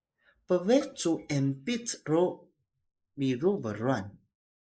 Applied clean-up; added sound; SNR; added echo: neural mask model Resemble Enhance denoiser.